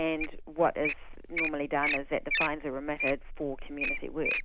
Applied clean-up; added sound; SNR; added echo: none; Wild animals; 2 dB; none.